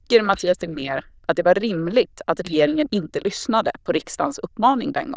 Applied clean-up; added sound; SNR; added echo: neural diffusion model UNIVERSE++.